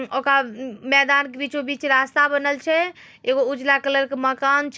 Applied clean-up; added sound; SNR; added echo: none; none; none; none.